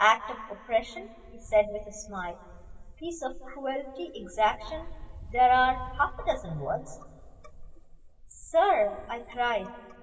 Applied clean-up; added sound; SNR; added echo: none; Wind; 17 dB; reverberation time 2.9 s.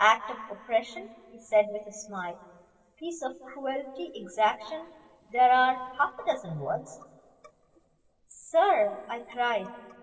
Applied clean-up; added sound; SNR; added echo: neural separator model SepFormer DNS4.